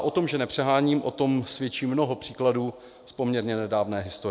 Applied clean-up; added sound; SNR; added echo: none; none; none; none.